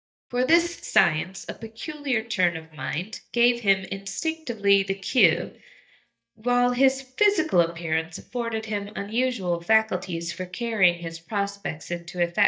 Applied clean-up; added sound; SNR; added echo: neural mask model DeepFilterNet 3.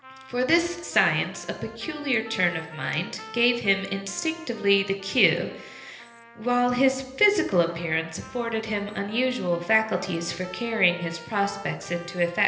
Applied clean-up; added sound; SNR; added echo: none; Trumpet; 19 dB; reverberation time 1.4 s.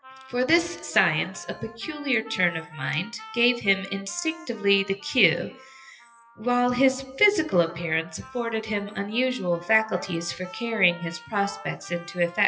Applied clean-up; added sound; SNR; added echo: classical method WPE with log-MMSE.